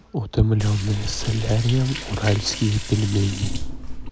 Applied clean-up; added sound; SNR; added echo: none; Liquid; 7 dB; none.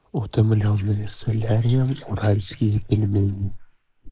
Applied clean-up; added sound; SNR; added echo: neural mask model Resemble Enhance denoiser.